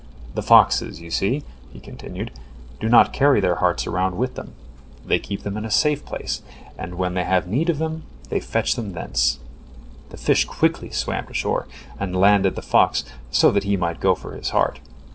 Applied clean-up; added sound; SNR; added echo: none; none; none; none.